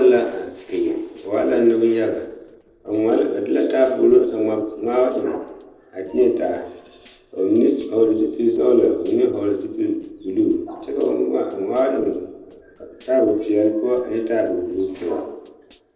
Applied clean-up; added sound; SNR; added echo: neural separator model SepFormer DNS4.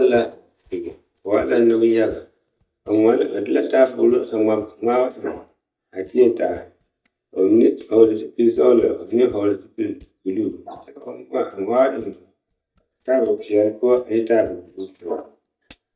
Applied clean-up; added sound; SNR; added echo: neural mask model DeepFilterNet 3.